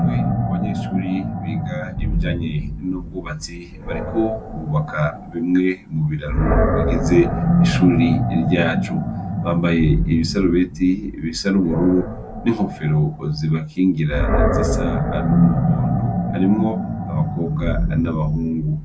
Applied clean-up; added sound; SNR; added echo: none; Animal; 0 dB; none.